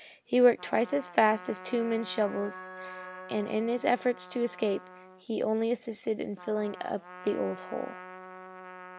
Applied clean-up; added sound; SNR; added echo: none; Trumpet + Wind instrument, woodwind instrument; 16 dB; none.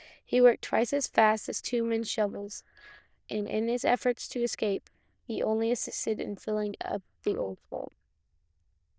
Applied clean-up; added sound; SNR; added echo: neural diffusion model UNIVERSE++.